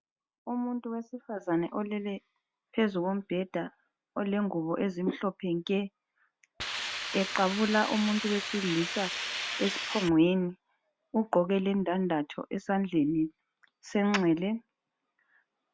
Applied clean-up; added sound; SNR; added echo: none; Hiss; 5 dB; none.